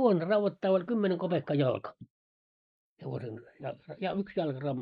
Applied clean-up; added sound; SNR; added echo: neural mask model Resemble Enhance denoiser.